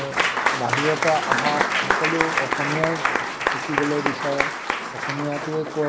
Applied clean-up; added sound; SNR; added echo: none; Applause / Crowd; -3 dB; none.